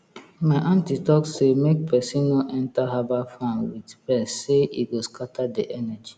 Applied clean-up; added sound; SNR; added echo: none; none; none; none.